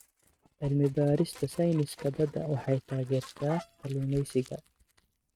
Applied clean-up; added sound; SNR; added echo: neural mask model RNNoise.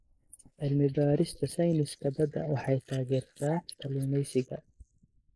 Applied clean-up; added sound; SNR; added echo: neural mask model Resemble Enhance denoiser.